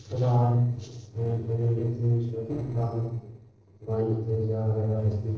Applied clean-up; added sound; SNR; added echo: neural separator model SepFormer DNS4.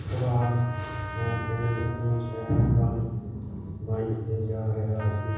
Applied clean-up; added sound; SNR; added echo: none; Trumpet; 15 dB; reverberation time 1.1 s.